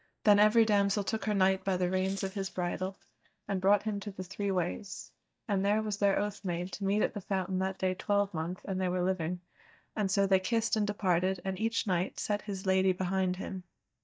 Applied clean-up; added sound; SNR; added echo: neural mask model DeepFilterNet 3.